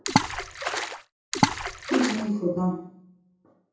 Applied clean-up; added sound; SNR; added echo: none; Water / Splash, splatter; -3 dB; reverberation time 0.6 s.